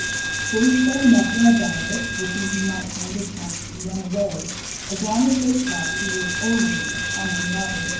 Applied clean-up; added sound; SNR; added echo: none; Coin (dropping); 4 dB; reverberation time 0.9 s.